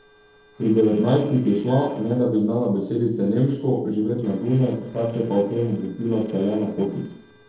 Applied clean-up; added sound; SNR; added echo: neural separator model SepFormer DNS4.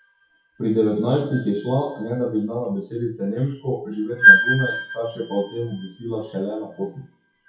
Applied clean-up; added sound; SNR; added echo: classical method WPE with log-MMSE.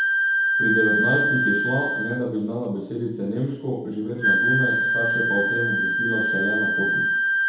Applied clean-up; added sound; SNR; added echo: none; Wind instrument, woodwind instrument; -4 dB; reverberation time 2.0 s.